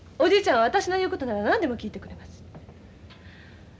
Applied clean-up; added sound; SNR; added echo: none; none; none; none.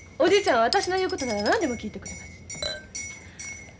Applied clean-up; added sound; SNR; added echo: none; Chink, clink / Liquid + Liquid; 11 dB; none.